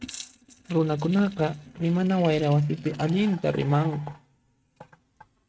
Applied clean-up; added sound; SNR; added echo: neural mask model RNNoise.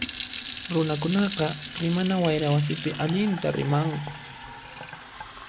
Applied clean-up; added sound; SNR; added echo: none; Fill (with liquid) / Sink (filling or washing); 5 dB; none.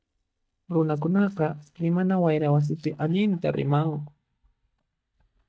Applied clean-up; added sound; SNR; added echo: neural mask model DeepFilterNet 3.